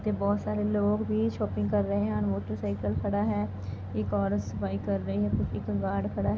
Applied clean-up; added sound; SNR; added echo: none; none; none; none.